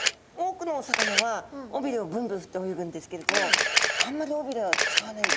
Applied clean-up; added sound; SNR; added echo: none; Camera; -3 dB; none.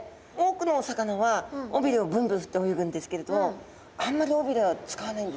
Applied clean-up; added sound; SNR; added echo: none; none; none; none.